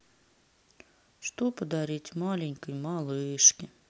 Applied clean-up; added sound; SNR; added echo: none; none; none; none.